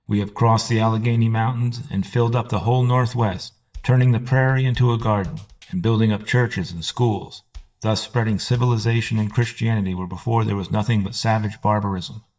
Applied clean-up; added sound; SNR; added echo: neural mask model DeepFilterNet 3.